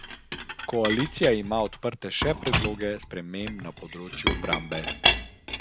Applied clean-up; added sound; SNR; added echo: none; Chink, clink; 1 dB; none.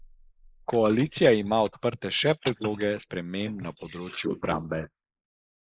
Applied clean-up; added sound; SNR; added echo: neural mask model Resemble Enhance denoiser.